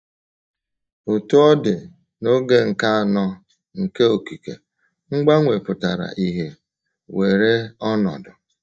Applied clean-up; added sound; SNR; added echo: neural mask model DeepFilterNet 3.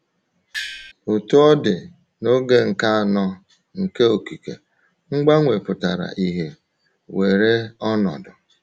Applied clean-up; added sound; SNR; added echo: none; Gong; 10 dB; none.